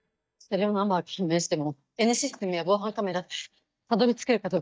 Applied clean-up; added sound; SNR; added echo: neural mask model DeepFilterNet 3.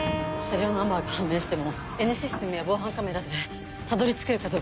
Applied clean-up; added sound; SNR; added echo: none; Keyboard (musical); 11 dB; none.